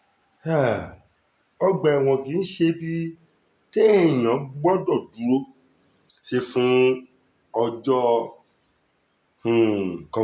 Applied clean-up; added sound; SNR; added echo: none; none; none; none.